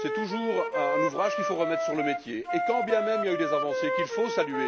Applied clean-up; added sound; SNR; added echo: none; Wind instrument, woodwind instrument; -1 dB; none.